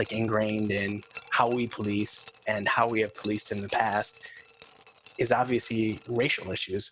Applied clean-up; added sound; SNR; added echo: none; Glass; 20 dB; none.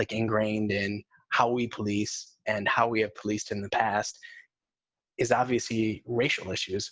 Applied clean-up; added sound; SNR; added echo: none; none; none; none.